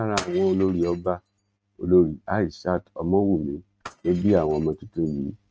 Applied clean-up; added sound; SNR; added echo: neural mask model RNNoise.